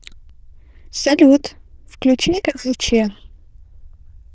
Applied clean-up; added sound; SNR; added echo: neural diffusion model UNIVERSE++.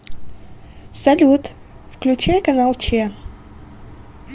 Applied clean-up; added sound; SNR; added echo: none; none; none; none.